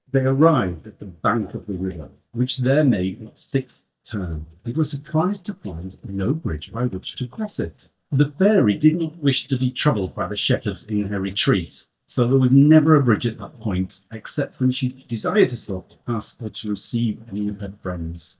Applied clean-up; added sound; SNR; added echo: neural mask model DeepFilterNet 3.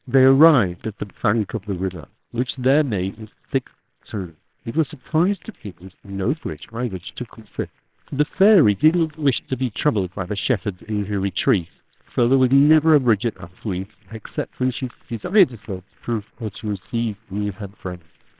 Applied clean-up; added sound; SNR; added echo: neural separator model SepFormer WHAMR!.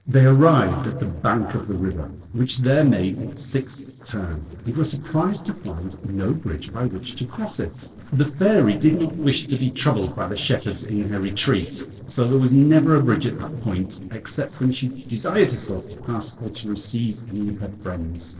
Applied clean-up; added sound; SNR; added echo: neural separator model SepFormer DNS4.